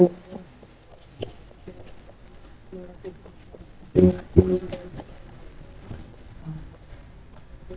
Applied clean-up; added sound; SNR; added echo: neural mask model DeepFilterNet 3.